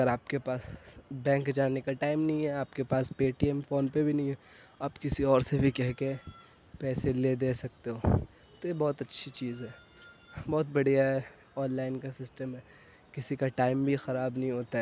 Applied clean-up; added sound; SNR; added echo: none; none; none; none.